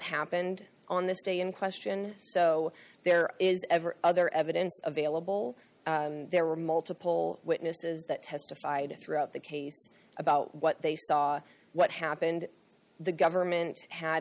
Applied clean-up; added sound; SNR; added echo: none; none; none; none.